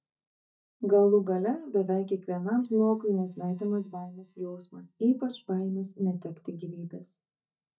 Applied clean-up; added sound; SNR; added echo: neural mask model DeepFilterNet 3.